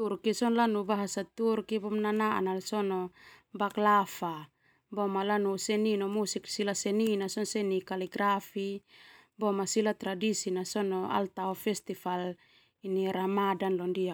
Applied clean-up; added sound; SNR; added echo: none; none; none; none.